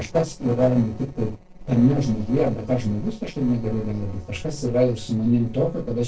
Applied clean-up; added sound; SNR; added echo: neural separator model SepFormer DNS4.